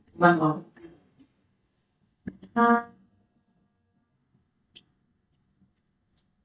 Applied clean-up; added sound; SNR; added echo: neural mask model DeepFilterNet 3.